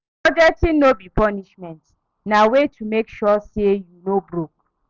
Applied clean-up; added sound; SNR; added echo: none; none; none; none.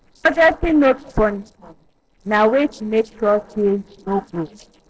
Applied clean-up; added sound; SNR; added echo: neural separator model SepFormer DNS4.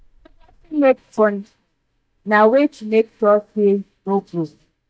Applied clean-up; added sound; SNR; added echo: neural mask model DeepFilterNet 3.